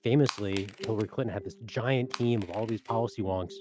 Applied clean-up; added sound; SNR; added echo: neural mask model RNNoise.